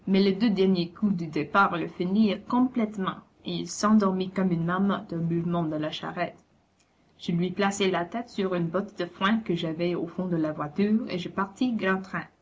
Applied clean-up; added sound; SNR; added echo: none; none; none; none.